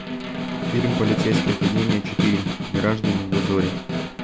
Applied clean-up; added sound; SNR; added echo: none; Snare drum; 0 dB; none.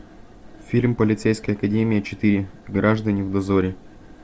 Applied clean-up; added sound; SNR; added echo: none; none; none; none.